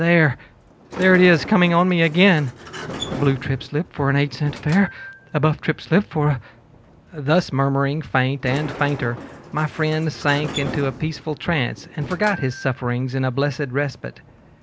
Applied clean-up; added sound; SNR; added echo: none; Sliding door; 16 dB; none.